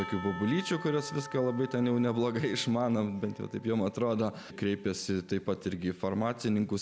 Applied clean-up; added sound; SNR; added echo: none; Church bell / Percussion; 17 dB; none.